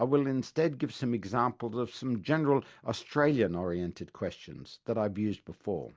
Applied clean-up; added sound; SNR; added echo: none; none; none; none.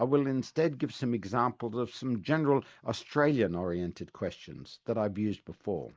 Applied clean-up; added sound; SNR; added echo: neural mask model Resemble Enhance denoiser.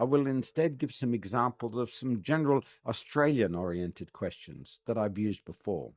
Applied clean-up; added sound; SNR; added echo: neural mask model DeepFilterNet 3.